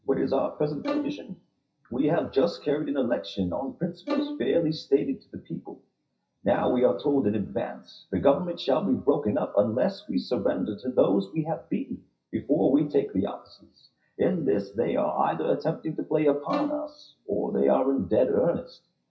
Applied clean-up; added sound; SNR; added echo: classical method WPE with log-MMSE.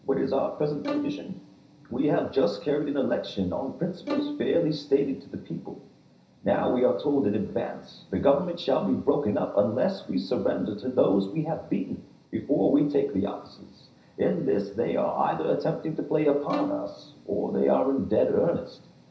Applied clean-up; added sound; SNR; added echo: none; Bowed string instrument; 10 dB; reverberation time 0.5 s.